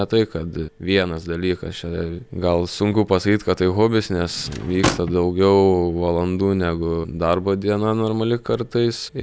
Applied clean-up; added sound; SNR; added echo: none; Drawer open or close / Wood; 7 dB; none.